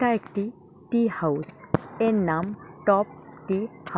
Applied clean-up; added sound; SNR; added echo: none; none; none; none.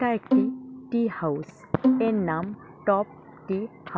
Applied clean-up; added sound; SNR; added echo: none; Bowed string instrument; 1 dB; none.